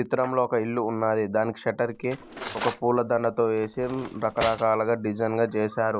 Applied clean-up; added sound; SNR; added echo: none; Cutlery, silverware; 13 dB; none.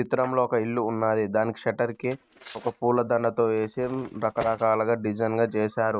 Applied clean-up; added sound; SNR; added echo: neural mask model RNNoise.